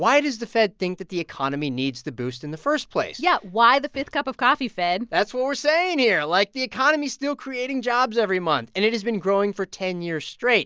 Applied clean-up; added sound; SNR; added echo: none; none; none; none.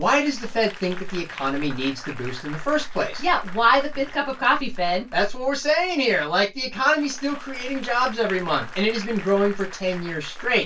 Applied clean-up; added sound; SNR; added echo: none; Applause / Crowd; 18 dB; reverberation time 0.2 s.